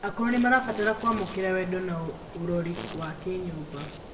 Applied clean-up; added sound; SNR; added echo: none; Insect; 13 dB; reverberation time 0.6 s.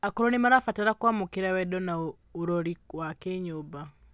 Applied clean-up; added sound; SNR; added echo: none; none; none; none.